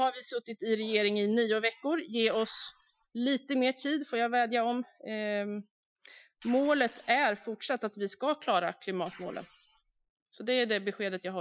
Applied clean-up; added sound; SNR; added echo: classical method Wiener filter.